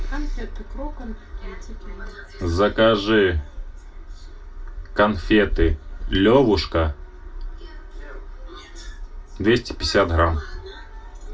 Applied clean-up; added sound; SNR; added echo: none; none; none; reverberation time 0.2 s.